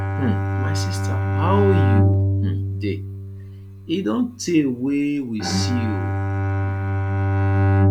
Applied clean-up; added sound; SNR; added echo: none; Bowed string instrument; -5 dB; none.